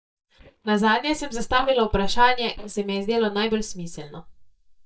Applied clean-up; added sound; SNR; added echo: neural mask model DeepFilterNet 3.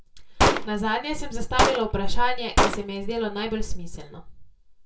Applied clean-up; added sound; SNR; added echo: none; Gunshot, gunfire; 0 dB; reverberation time 0.2 s.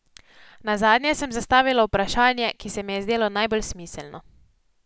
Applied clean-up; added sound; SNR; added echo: none; none; none; none.